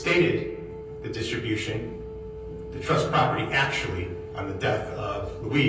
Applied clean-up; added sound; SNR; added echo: none; Wind instrument, woodwind instrument; 12 dB; reverberation time 0.6 s.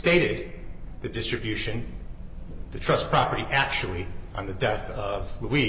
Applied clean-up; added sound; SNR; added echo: none; none; none; none.